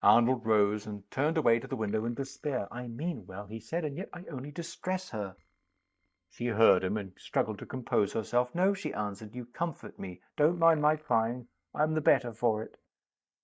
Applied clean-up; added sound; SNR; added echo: neural mask model DeepFilterNet 3.